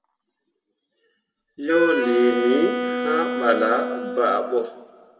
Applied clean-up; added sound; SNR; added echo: none; Wind instrument, woodwind instrument; 2 dB; reverberation time 1.3 s.